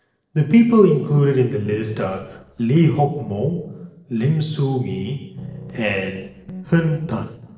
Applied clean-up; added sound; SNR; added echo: neural separator model SepFormer DNS4.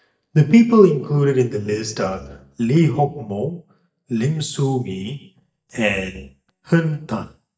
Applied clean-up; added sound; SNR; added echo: neural mask model DeepFilterNet 3.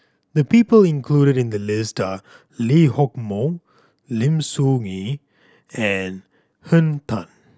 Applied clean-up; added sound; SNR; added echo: none; none; none; none.